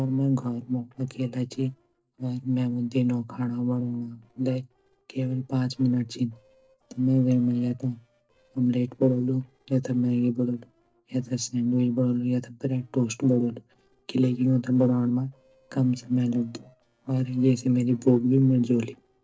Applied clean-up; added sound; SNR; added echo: neural separator model SepFormer DNS4.